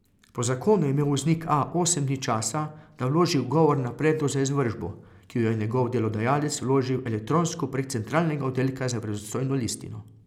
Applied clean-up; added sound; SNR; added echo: none; none; none; none.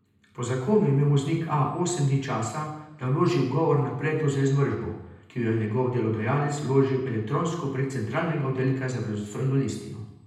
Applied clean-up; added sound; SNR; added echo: none; none; none; reverberation time 0.8 s.